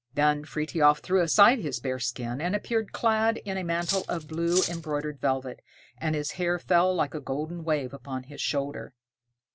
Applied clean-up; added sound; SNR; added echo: none; Cutlery, silverware; 8 dB; none.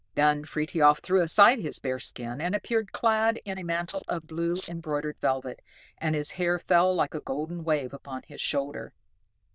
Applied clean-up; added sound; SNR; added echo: neural diffusion model UNIVERSE++.